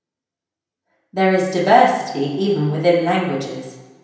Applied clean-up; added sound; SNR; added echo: none; none; none; reverberation time 0.9 s.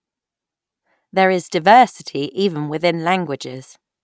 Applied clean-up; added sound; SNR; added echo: none; none; none; none.